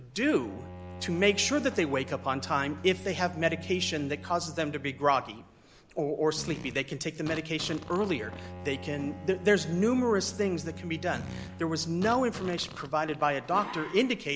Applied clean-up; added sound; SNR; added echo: none; Bowed string instrument + Fart; 14 dB; none.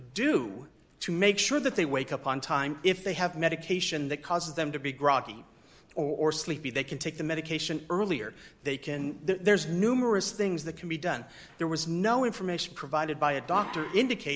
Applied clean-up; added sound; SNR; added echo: none; none; none; none.